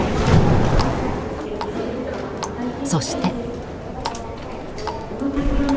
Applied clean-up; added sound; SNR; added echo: none; Water tap, faucet + Chink, clink; 14 dB; none.